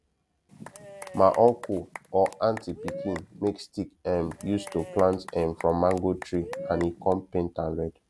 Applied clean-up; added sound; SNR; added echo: none; Applause / Cheering / Clapping; 14 dB; none.